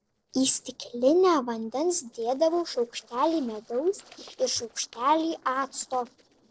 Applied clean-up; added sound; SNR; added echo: neural separator model SepFormer DNS4.